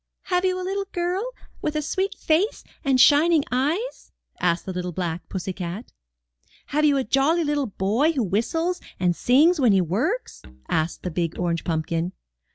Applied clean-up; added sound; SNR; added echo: none; Musical instrument; 19 dB; none.